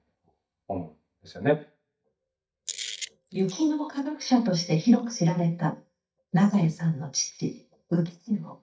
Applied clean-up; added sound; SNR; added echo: neural mask model DeepFilterNet 3.